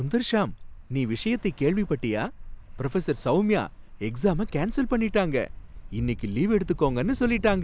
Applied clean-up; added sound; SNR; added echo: none; Ocean; 11 dB; none.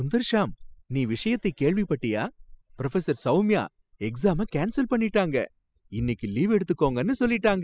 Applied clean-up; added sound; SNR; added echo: classical method spectral subtraction.